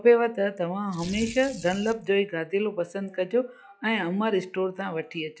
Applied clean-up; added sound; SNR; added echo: classical method log-MMSE.